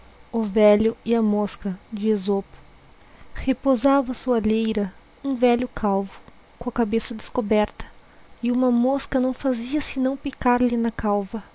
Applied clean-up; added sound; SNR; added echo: none; none; none; none.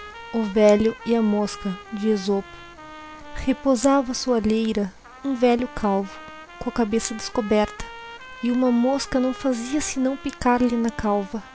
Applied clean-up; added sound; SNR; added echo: none; Trumpet; 18 dB; none.